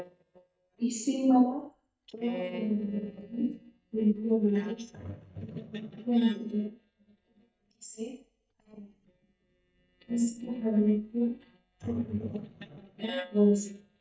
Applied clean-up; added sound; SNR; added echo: neural mask model DeepFilterNet 3.